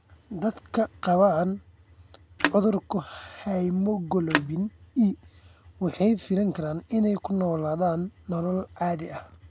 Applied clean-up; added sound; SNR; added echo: none; Telephone; 6 dB; none.